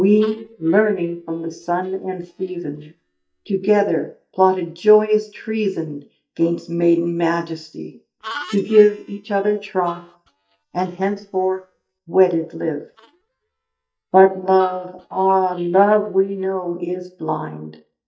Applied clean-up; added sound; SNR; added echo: neural mask model DeepFilterNet 3.